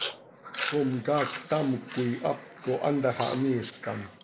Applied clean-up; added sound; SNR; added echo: neural mask model Resemble Enhance denoiser.